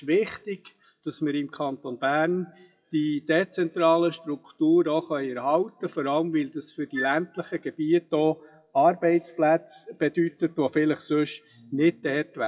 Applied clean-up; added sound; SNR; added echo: classical method WPE with log-MMSE.